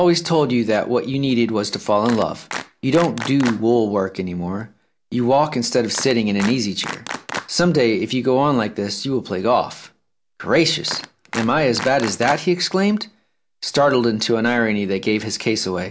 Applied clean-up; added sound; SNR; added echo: none; Clapping; 12 dB; none.